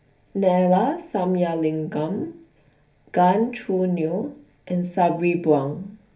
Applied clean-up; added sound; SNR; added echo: none; none; none; reverberation time 0.3 s.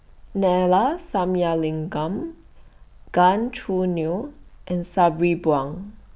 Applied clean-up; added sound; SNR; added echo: none; none; none; none.